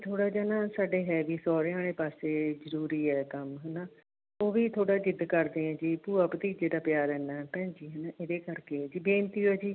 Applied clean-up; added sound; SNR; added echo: none; none; none; none.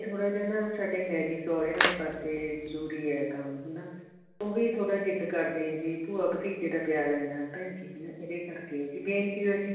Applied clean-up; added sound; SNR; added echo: none; Splash, splatter; 1 dB; reverberation time 0.9 s.